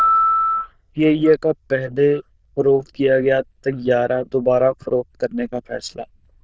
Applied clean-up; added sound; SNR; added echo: neural diffusion model UNIVERSE++.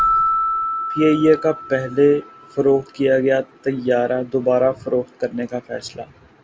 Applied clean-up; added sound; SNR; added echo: none; Keyboard (musical); 7 dB; none.